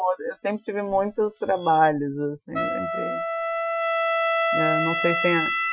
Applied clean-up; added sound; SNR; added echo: classical method Wiener filter.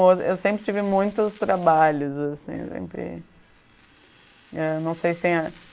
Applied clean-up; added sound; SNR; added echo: neural mask model Resemble Enhance denoiser.